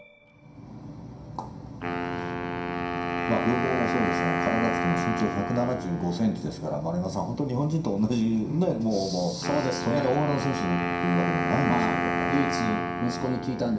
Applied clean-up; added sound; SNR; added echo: none; Wind instrument, woodwind instrument; 3 dB; reverberation time 0.5 s.